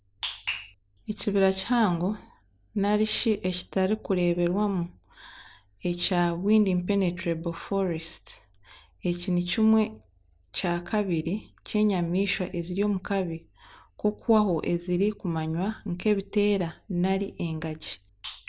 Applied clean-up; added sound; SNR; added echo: none; none; none; none.